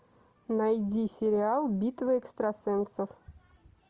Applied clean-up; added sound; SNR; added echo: none; none; none; none.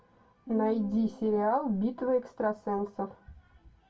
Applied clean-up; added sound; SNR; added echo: none; Piano; 15 dB; reverberation time 0.1 s.